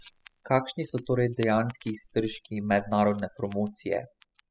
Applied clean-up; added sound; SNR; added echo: classical method spectral subtraction.